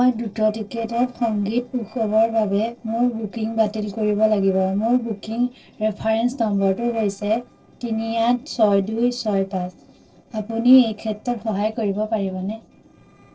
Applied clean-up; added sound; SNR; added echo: neural separator model SepFormer DNS4.